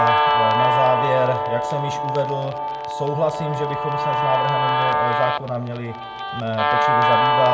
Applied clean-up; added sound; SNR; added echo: none; Guitar; -4 dB; reverberation time 1.0 s.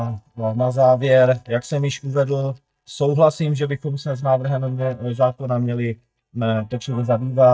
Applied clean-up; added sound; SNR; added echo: neural mask model DeepFilterNet 3.